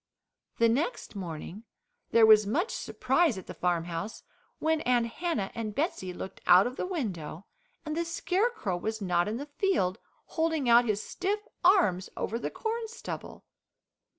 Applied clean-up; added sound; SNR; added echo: none; none; none; none.